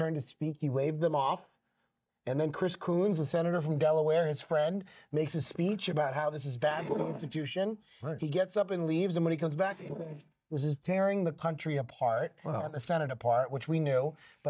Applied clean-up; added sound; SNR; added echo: neural mask model DeepFilterNet 3.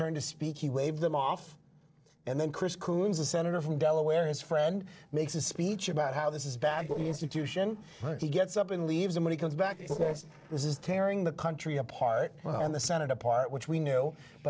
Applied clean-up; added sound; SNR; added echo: neural separator model SepFormer DNS4.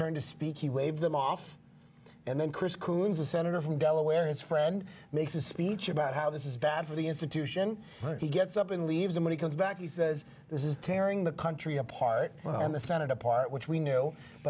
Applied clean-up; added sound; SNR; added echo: none; none; none; none.